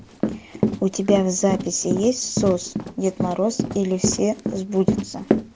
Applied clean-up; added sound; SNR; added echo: none; Run; 3 dB; none.